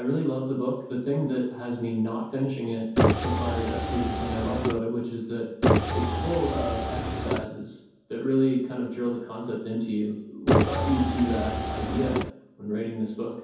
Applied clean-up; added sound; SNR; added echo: none; Car; -3 dB; reverberation time 0.9 s.